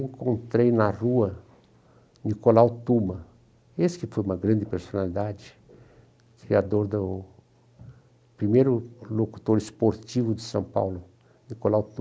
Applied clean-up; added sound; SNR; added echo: none; none; none; none.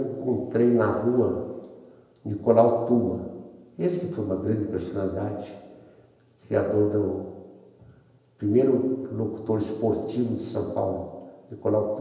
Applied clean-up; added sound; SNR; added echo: none; none; none; reverberation time 1.0 s.